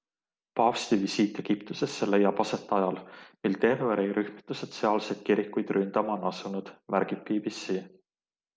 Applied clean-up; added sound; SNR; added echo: none; none; none; none.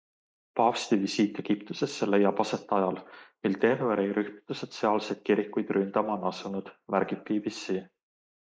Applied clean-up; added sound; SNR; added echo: neural mask model Resemble Enhance denoiser.